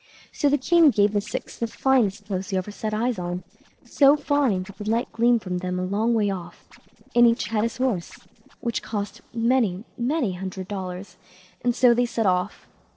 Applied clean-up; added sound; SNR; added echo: neural separator model SepFormer DNS4.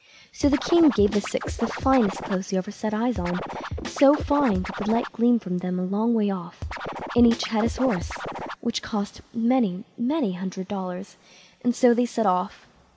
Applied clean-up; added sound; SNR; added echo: none; Scratching (performance technique); 8 dB; none.